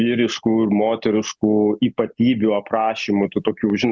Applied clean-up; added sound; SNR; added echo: none; none; none; none.